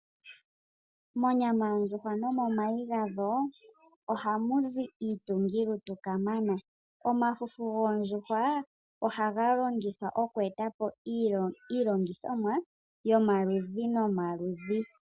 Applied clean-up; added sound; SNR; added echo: none; none; none; none.